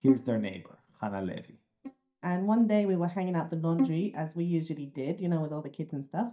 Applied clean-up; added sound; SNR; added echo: neural mask model DeepFilterNet 3.